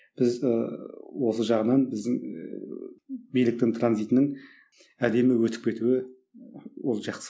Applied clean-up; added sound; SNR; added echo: none; none; none; none.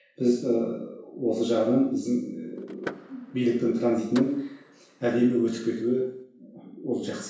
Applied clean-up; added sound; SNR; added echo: none; Door / Car; 18 dB; reverberation time 0.7 s.